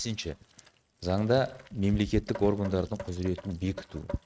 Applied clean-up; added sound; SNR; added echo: neural mask model RNNoise.